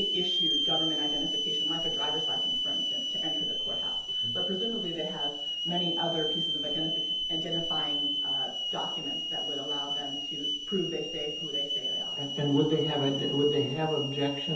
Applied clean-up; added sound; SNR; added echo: none; Hiss / Alarm; -2 dB; reverberation time 0.8 s.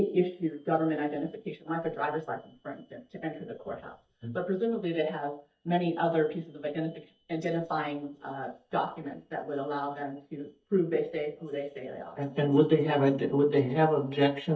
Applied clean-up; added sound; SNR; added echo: neural mask model DeepFilterNet 3.